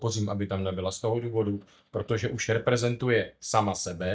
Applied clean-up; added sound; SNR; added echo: neural mask model DeepFilterNet 3.